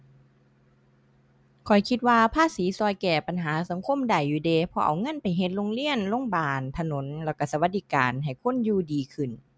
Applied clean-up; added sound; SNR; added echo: none; none; none; none.